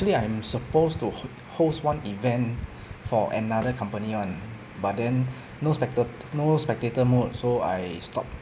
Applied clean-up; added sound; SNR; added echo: none; none; none; none.